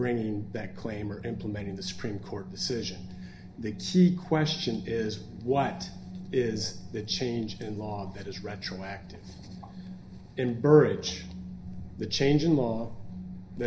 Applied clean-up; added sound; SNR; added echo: none; none; none; reverberation time 0.5 s.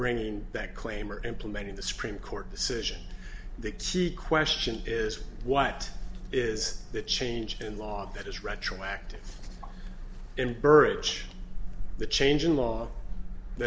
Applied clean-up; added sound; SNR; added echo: none; none; none; none.